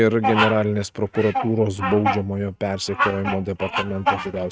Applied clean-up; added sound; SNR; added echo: neural mask model RNNoise.